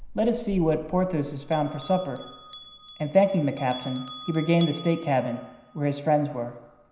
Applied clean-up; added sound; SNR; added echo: none; Bell; 17 dB; reverberation time 0.9 s.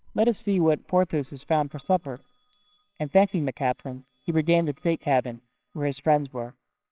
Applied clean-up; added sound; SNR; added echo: neural separator model SepFormer WHAMR!.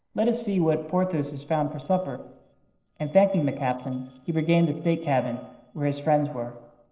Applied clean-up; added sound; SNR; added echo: neural separator model SepFormer DNS4.